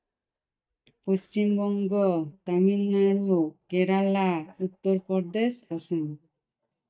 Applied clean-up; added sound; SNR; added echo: neural mask model DeepFilterNet 3.